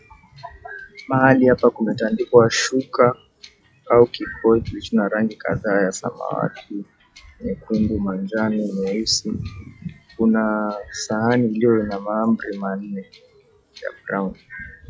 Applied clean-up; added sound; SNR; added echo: classical method log-MMSE.